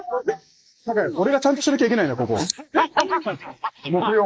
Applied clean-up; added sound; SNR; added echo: neural mask model Resemble Enhance denoiser.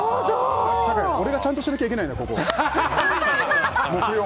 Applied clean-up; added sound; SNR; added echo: none; none; none; none.